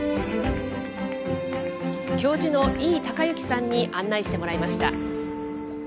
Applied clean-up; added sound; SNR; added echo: none; none; none; none.